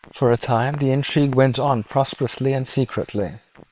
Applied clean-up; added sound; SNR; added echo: neural separator model SepFormer WHAM!.